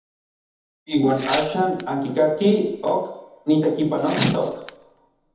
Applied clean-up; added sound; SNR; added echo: none; Tearing; 12 dB; reverberation time 1.1 s.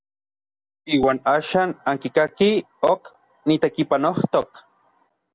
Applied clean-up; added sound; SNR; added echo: none; none; none; none.